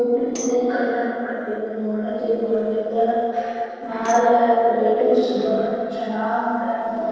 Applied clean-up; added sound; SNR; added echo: neural separator model SepFormer DNS4.